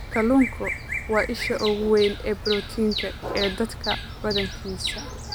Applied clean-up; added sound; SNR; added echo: none; Bird vocalization, bird call, bird song; 6 dB; none.